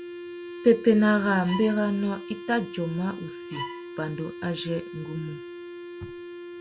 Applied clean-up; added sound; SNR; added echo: none; Bowed string instrument + Wind instrument, woodwind instrument; 11 dB; none.